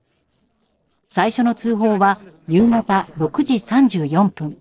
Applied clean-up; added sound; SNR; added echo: neural separator model SepFormer DNS4.